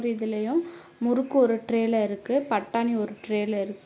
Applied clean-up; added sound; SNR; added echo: none; none; none; none.